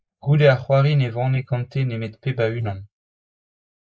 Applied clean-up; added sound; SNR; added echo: neural mask model Resemble Enhance denoiser.